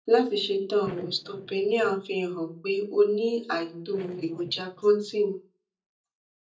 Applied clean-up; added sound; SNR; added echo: neural mask model DeepFilterNet 3.